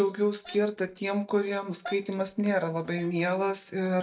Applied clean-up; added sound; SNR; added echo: neural mask model DeepFilterNet 3.